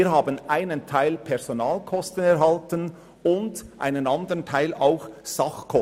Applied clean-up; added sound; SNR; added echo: none; none; none; none.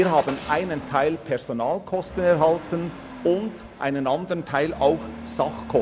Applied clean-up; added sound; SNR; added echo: none; Engine starting / Accelerating, revving, vroom / Motor vehicle (road); 14 dB; none.